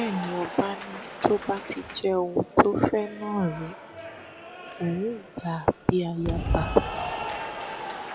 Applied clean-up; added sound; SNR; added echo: none; Applause / Cheering; 8 dB; none.